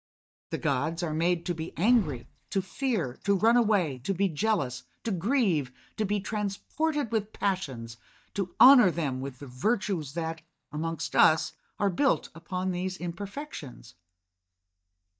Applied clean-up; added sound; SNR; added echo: neural mask model DeepFilterNet 3.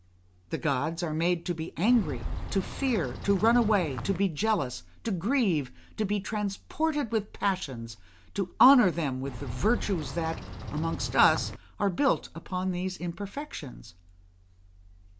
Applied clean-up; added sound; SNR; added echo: none; Bird vocalization, bird call, bird song; 7 dB; none.